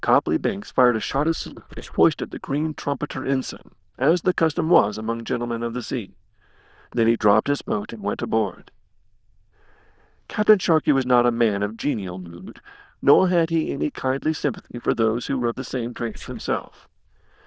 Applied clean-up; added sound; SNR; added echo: neural diffusion model UNIVERSE++.